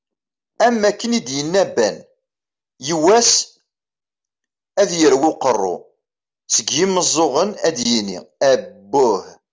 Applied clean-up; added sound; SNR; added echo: none; none; none; none.